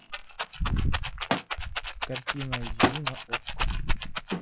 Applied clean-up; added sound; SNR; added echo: classical method log-MMSE.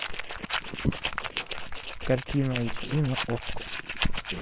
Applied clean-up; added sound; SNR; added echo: neural separator model SepFormer WHAM!.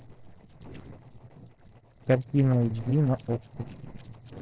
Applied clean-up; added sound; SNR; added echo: neural separator model SepFormer DNS4.